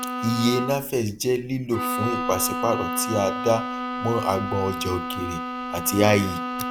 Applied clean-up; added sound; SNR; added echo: none; Bowed string instrument; 4 dB; none.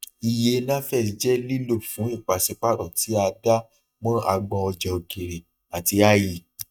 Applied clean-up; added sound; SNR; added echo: neural mask model DeepFilterNet 3.